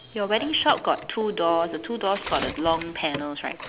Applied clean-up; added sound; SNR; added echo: none; Bird + Telephone; 12 dB; none.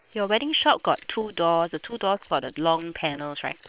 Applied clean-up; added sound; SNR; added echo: neural separator model SepFormer WHAM!.